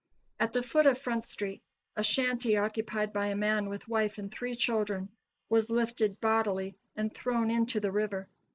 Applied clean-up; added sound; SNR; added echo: neural mask model Resemble Enhance denoiser.